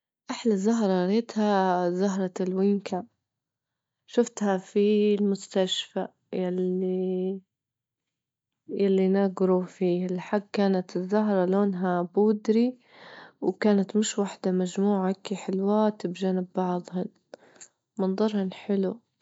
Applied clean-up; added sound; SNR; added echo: none; none; none; none.